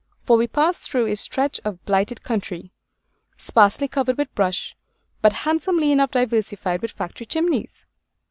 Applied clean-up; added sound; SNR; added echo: none; none; none; none.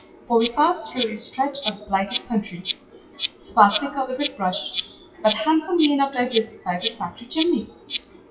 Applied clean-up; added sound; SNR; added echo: classical method WPE with log-MMSE.